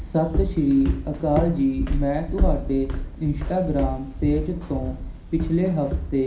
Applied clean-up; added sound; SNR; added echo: none; Walk, footsteps; 3 dB; reverberation time 0.5 s.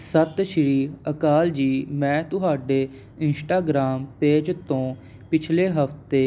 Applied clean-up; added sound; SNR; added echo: none; none; none; none.